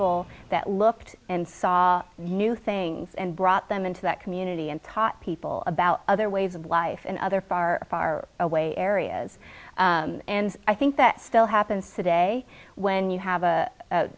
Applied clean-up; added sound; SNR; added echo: none; none; none; none.